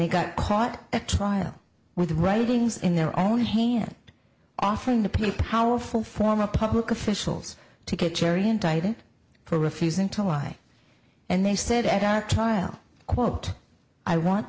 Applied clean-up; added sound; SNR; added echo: none; none; none; none.